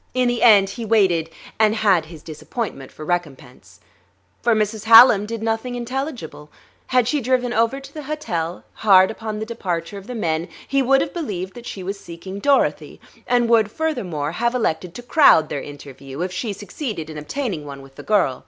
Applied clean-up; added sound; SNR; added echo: none; none; none; none.